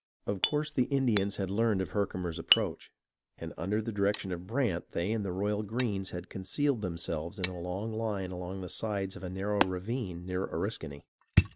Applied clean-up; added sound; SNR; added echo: none; Hammer; 6 dB; none.